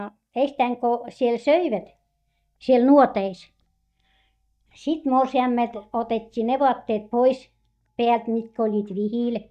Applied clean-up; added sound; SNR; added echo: neural mask model DeepFilterNet 3.